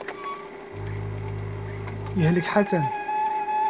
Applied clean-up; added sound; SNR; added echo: none; Printer + Bowed string instrument; 1 dB; none.